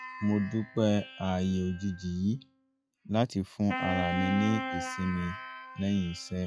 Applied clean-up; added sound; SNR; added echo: classical method log-MMSE.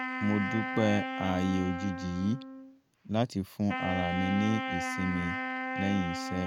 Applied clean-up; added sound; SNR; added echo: none; Wind instrument, woodwind instrument; 4 dB; none.